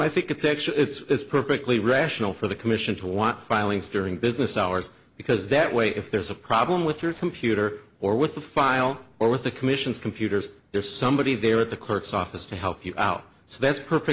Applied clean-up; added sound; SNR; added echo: neural separator model SepFormer DNS4.